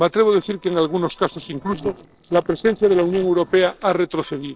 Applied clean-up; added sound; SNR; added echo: neural separator model SepFormer DNS4.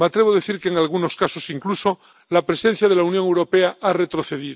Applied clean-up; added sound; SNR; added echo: none; none; none; none.